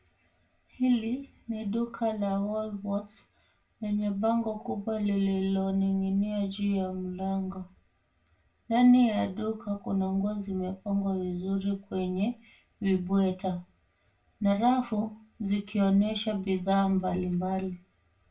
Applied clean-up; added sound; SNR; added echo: none; none; none; reverberation time 0.2 s.